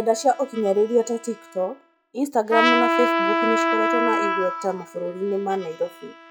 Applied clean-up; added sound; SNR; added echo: classical method log-MMSE.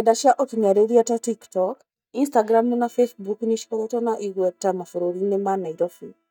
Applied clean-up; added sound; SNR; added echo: neural mask model DeepFilterNet 3.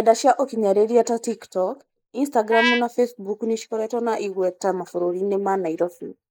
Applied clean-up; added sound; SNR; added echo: neural mask model Resemble Enhance denoiser.